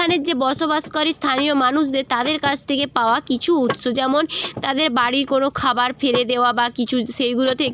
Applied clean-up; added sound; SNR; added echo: none; Mechanisms / Car; 16 dB; none.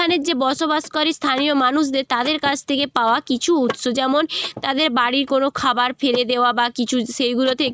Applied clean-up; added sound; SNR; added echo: neural mask model RNNoise.